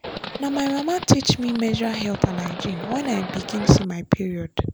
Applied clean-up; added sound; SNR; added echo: none; Livestock, farm animals, working animals; 11 dB; none.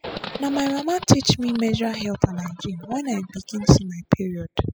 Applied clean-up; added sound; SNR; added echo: classical method spectral subtraction.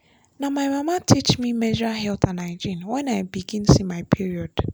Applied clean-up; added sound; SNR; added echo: none; none; none; none.